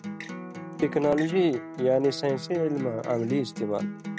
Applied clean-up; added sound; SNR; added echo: none; Acoustic guitar; 9 dB; none.